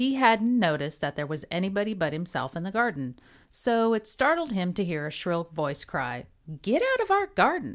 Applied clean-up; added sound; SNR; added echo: none; none; none; none.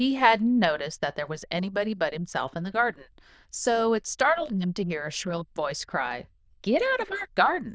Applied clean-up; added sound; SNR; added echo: neural diffusion model UNIVERSE++.